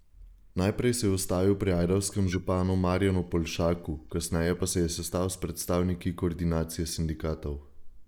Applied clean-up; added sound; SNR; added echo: neural mask model Resemble Enhance denoiser.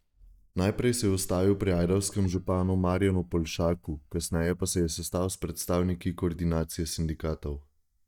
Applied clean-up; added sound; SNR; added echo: neural mask model DeepFilterNet 3.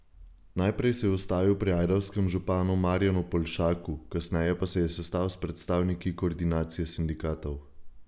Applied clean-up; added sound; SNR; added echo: none; none; none; none.